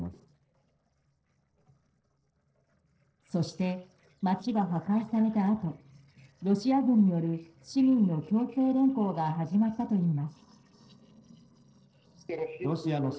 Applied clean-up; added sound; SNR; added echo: neural separator model SepFormer DNS4.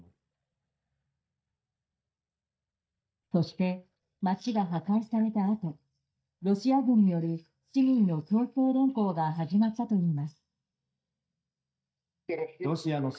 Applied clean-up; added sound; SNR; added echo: neural mask model DeepFilterNet 3.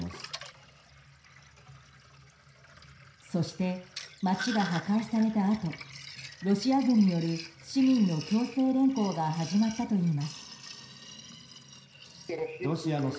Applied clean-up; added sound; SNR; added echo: none; Sink (filling or washing); 16 dB; reverberation time 0.5 s.